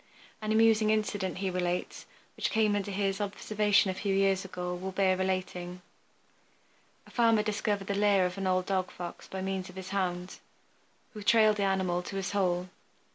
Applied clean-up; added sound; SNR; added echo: none; none; none; none.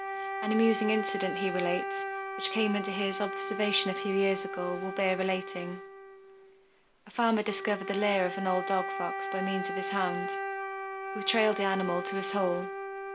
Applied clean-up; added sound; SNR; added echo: none; Wind instrument, woodwind instrument; 5 dB; none.